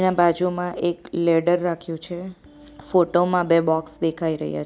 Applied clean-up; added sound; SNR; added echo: none; none; none; none.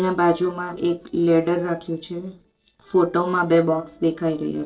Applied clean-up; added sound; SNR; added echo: neural separator model SepFormer DNS4.